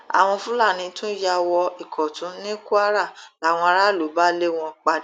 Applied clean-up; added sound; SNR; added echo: none; none; none; none.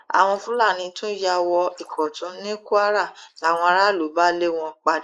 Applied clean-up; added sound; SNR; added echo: neural mask model Resemble Enhance denoiser.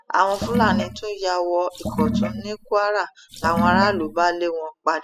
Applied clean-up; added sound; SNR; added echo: classical method spectral subtraction.